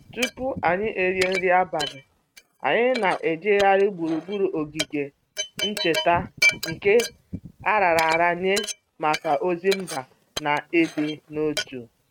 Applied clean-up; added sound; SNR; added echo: neural mask model RNNoise.